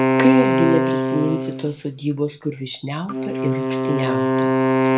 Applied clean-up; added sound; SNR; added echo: none; Wind instrument, woodwind instrument; -3 dB; reverberation time 0.2 s.